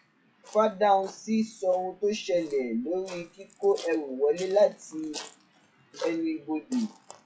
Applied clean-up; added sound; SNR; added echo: classical method WPE with log-MMSE.